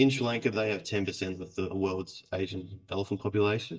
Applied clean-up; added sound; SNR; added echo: neural mask model DeepFilterNet 3.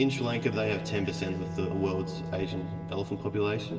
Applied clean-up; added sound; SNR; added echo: none; Bowed string instrument; 7 dB; reverberation time 1.9 s.